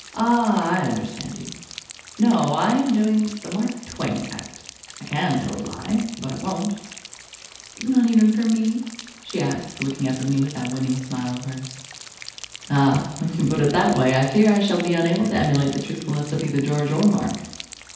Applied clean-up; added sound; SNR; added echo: none; Rain; 17 dB; reverberation time 0.8 s.